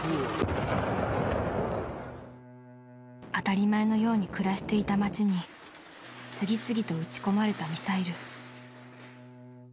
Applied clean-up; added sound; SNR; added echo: none; Bowed string instrument; 19 dB; none.